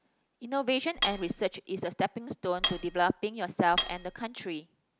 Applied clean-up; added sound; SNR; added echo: none; Cutlery, silverware; -2 dB; none.